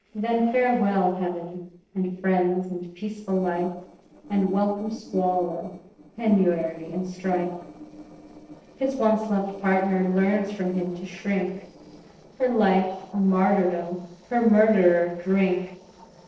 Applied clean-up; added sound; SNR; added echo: neural separator model SepFormer DNS4.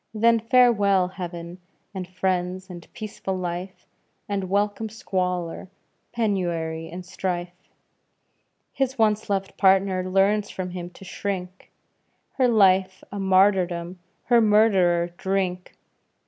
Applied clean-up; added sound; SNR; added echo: none; none; none; none.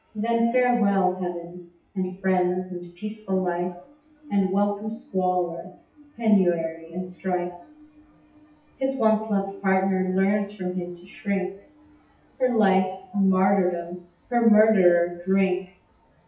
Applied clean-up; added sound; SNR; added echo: classical method WPE with log-MMSE.